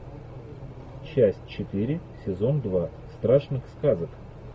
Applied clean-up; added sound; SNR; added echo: none; none; none; none.